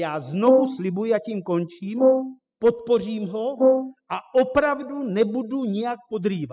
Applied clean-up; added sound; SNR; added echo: classical method spectral subtraction.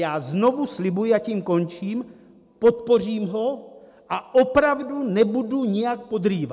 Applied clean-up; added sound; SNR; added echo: none; none; none; none.